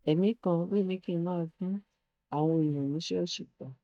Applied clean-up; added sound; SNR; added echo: neural mask model DeepFilterNet 3.